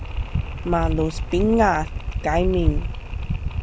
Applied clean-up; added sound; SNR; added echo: none; Mechanisms; 19 dB; none.